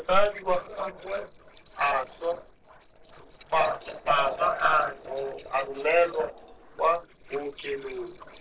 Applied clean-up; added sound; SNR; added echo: neural separator model SepFormer DNS4.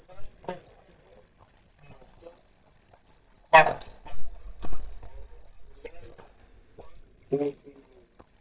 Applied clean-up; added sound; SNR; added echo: neural mask model DeepFilterNet 3.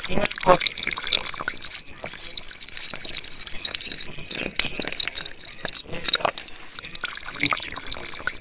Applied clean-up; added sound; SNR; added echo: neural separator model SepFormer WHAMR!.